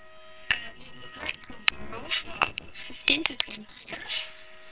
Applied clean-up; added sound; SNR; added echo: neural separator model SepFormer WHAMR!.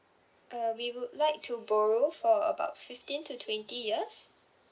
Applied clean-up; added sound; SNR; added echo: none; none; none; none.